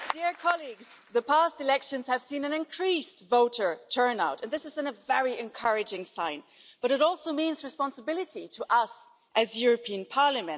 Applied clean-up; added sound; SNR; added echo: none; none; none; none.